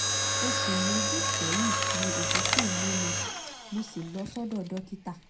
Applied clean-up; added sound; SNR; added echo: none; Mechanisms; -5 dB; reverberation time 0.2 s.